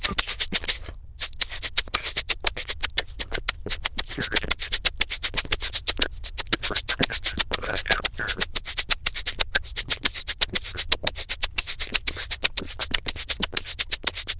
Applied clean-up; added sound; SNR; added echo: neural diffusion model UNIVERSE++.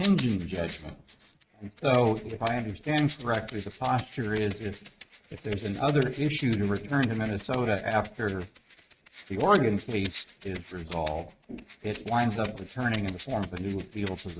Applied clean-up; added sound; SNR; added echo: neural mask model RNNoise.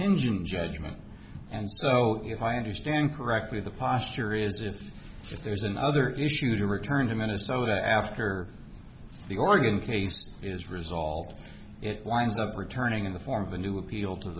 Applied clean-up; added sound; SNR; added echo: none; none; none; none.